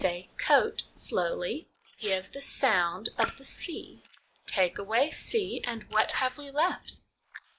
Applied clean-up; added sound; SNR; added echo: neural mask model Resemble Enhance denoiser.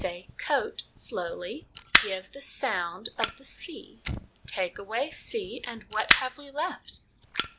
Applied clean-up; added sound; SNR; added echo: none; Fire; 0 dB; none.